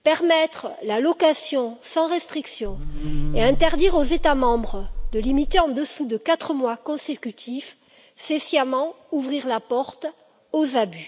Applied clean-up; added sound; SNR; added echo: none; Buzz; -1 dB; none.